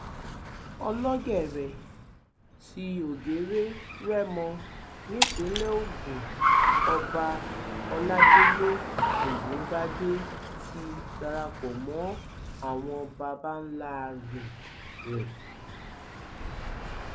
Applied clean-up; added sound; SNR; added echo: none; Car + Shatter; -4 dB; none.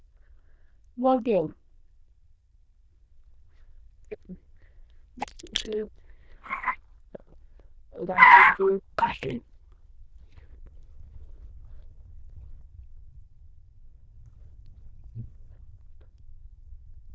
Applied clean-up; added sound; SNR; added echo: neural diffusion model UNIVERSE++.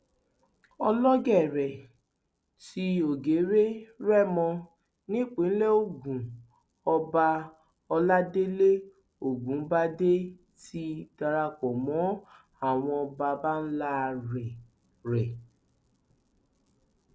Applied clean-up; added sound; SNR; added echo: none; none; none; none.